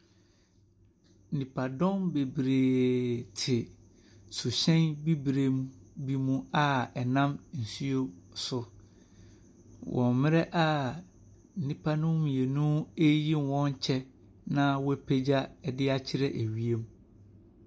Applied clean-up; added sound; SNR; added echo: none; none; none; none.